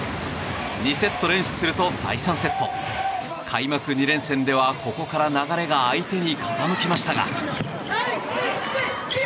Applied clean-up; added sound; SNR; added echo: none; none; none; none.